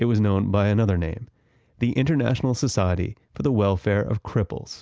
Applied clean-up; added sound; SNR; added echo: none; none; none; none.